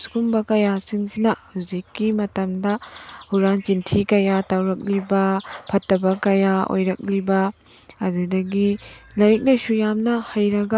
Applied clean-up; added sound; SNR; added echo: none; none; none; none.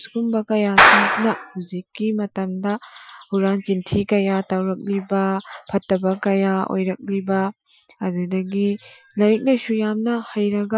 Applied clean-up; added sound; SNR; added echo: classical method Wiener filter.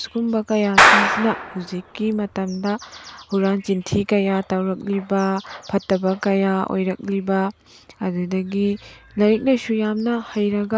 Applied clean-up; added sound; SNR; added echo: none; Clapping; -3 dB; none.